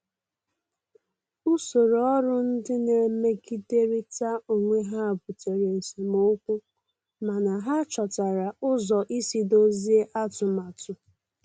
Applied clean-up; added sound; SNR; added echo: none; none; none; none.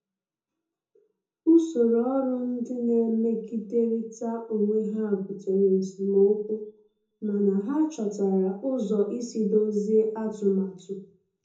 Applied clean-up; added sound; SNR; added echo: none; none; none; reverberation time 0.5 s.